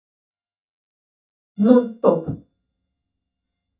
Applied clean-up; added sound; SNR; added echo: neural mask model DeepFilterNet 3.